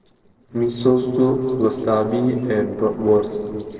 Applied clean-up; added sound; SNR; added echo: neural separator model SepFormer DNS4.